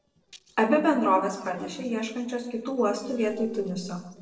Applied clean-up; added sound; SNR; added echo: neural separator model SepFormer DNS4.